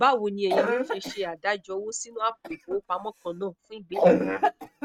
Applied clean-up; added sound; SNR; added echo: neural mask model RNNoise.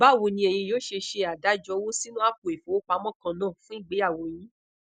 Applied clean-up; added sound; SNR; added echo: none; none; none; none.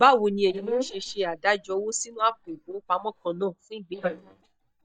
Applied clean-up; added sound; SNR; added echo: neural mask model DeepFilterNet 3.